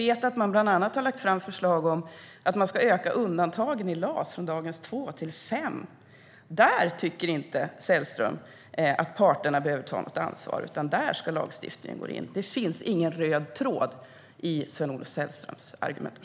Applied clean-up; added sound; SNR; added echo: none; none; none; none.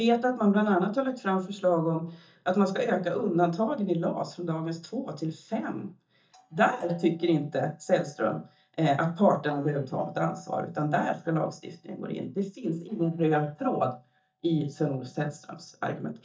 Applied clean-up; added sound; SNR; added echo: neural mask model DeepFilterNet 3.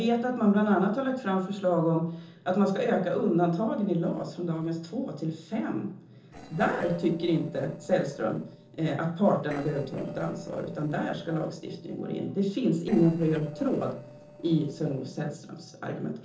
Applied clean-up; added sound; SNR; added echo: neural separator model SepFormer DNS4.